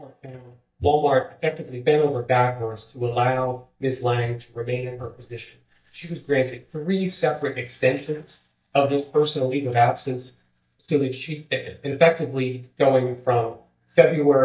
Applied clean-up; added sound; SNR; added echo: neural mask model DeepFilterNet 3.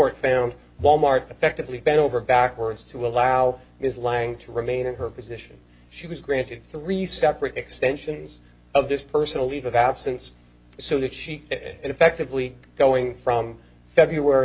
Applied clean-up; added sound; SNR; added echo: none; none; none; none.